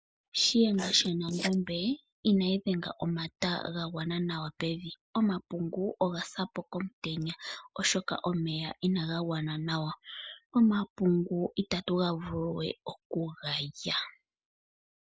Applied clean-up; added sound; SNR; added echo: neural mask model Resemble Enhance denoiser.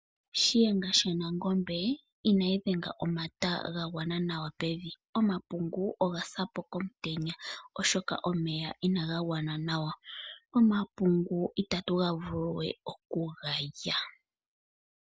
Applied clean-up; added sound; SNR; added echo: none; none; none; none.